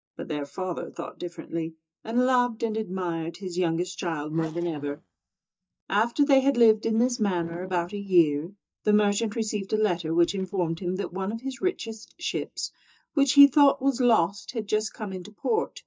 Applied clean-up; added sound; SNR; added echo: neural mask model DeepFilterNet 3.